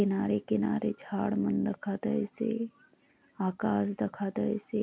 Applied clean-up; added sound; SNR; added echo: none; none; none; none.